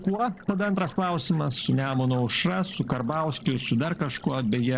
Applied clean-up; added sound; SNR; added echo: neural separator model SepFormer DNS4.